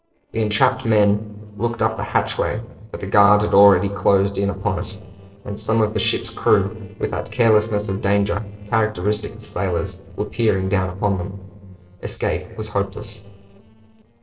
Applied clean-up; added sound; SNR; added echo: neural separator model SepFormer DNS4.